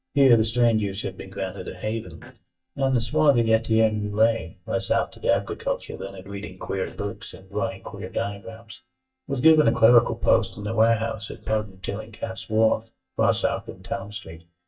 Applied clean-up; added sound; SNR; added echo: neural mask model DeepFilterNet 3.